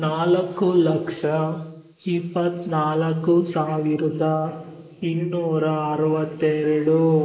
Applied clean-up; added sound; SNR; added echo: neural mask model Resemble Enhance denoiser.